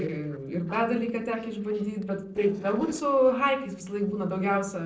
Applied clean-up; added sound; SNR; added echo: neural separator model SepFormer DNS4.